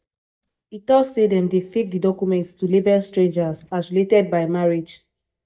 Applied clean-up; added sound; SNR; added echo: neural mask model DeepFilterNet 3.